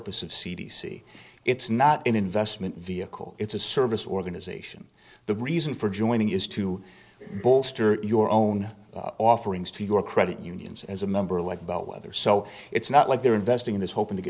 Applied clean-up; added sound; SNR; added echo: none; none; none; none.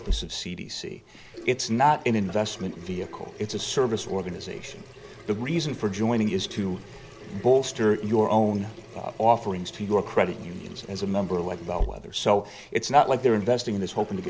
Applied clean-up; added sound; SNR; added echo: none; Sink (filling or washing) / Water tap, faucet; 13 dB; none.